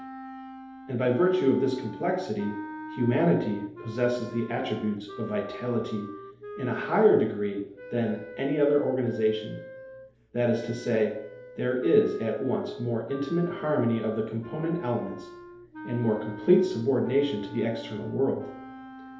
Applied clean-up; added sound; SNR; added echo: none; Wind instrument, woodwind instrument; 14 dB; reverberation time 2.2 s.